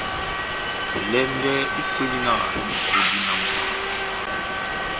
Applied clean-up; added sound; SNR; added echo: none; Subway, metro, underground; -4 dB; none.